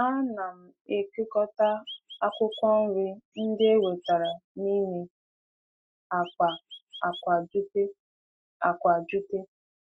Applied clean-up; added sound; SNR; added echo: neural mask model RNNoise.